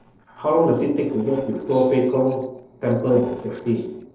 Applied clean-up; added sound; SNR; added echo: neural separator model SepFormer DNS4.